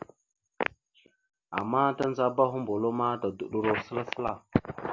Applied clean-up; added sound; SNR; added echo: none; none; none; none.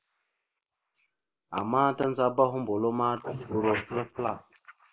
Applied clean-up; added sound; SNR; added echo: neural mask model Resemble Enhance denoiser.